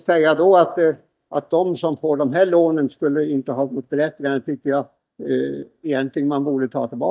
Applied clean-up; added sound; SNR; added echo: neural mask model DeepFilterNet 3.